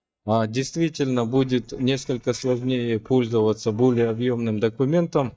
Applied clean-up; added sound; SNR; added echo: neural mask model DeepFilterNet 3.